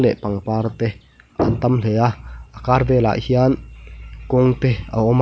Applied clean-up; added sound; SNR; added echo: none; none; none; none.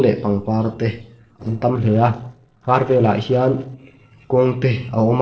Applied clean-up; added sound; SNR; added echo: neural separator model SepFormer DNS4.